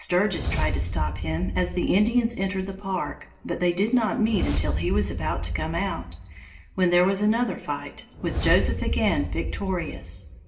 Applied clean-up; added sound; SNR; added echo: none; Whoosh, swoosh, swish; 4 dB; reverberation time 1.4 s.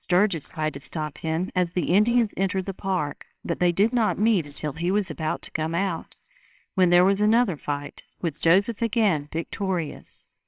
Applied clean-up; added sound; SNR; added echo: neural separator model SepFormer WHAMR!.